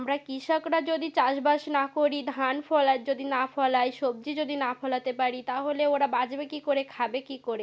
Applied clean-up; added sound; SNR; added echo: none; none; none; none.